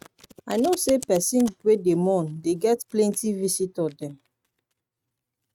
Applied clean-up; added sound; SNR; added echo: neural mask model RNNoise.